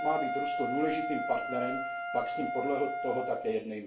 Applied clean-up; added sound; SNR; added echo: none; Wind instrument, woodwind instrument; 1 dB; reverberation time 0.3 s.